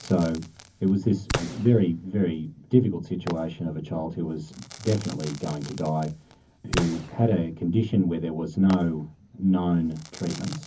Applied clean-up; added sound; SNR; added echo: none; Crackle / Fireworks; 14 dB; reverberation time 0.3 s.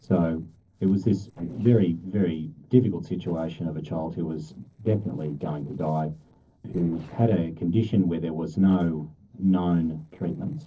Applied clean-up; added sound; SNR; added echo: neural separator model SepFormer DNS4.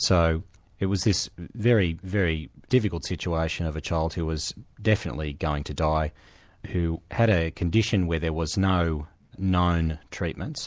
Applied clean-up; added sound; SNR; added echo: none; none; none; none.